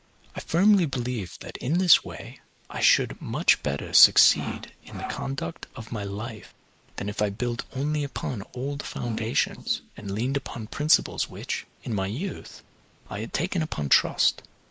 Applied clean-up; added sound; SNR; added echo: neural mask model Resemble Enhance denoiser.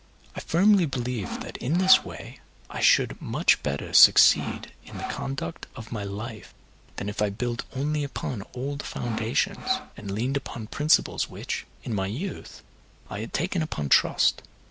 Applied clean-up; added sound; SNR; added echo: none; Sawing; 9 dB; none.